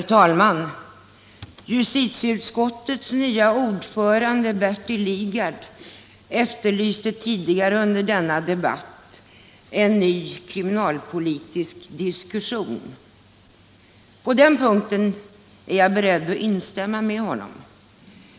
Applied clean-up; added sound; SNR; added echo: none; none; none; none.